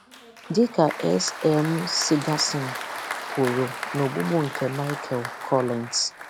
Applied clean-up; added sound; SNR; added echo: none; Applause; 9 dB; none.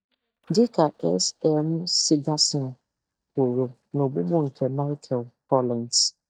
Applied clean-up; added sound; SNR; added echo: neural mask model DeepFilterNet 3.